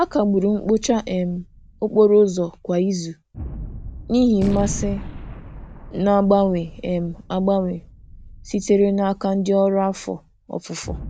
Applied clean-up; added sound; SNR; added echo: none; Gunshot, gunfire; 14 dB; none.